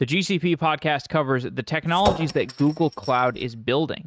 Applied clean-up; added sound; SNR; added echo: neural mask model RNNoise.